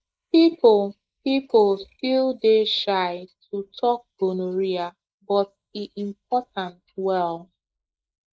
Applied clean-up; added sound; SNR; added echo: neural mask model Resemble Enhance denoiser.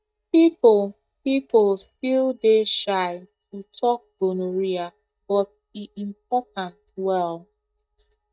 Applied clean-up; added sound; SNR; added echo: neural mask model DeepFilterNet 3.